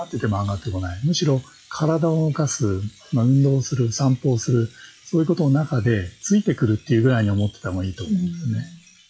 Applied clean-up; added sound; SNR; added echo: classical method WPE with log-MMSE.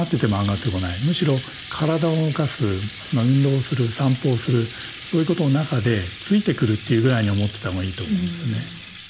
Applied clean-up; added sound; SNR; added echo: none; Rattle (instrument); 13 dB; reverberation time 0.7 s.